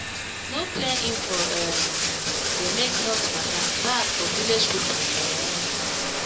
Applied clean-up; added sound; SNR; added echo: none; Bathtub (filling or washing); -5 dB; reverberation time 0.2 s.